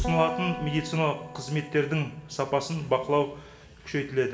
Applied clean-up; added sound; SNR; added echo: none; Acoustic guitar; 11 dB; reverberation time 1.9 s.